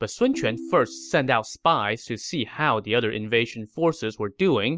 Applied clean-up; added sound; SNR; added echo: none; Ringtone; 14 dB; none.